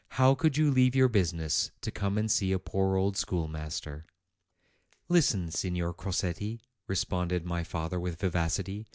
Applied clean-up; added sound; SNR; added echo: none; none; none; none.